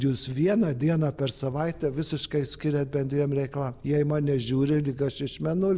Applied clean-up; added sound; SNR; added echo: none; none; none; none.